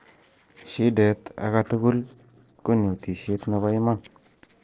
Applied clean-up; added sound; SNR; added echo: neural separator model SepFormer DNS4.